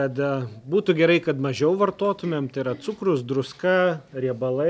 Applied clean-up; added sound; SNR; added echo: none; none; none; none.